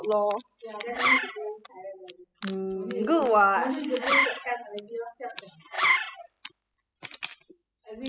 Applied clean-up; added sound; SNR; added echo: classical method spectral subtraction.